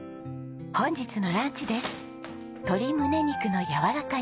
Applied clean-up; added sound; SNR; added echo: none; Wood + Fireworks; 16 dB; none.